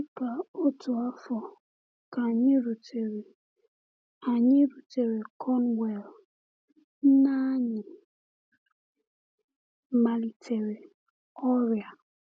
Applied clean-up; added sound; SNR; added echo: none; none; none; none.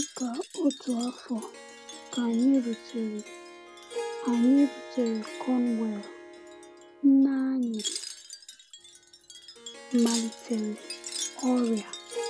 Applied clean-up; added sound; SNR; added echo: none; Harp + Wind chime; 11 dB; none.